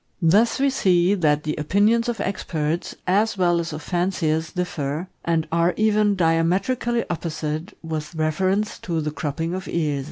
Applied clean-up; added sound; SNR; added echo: none; none; none; none.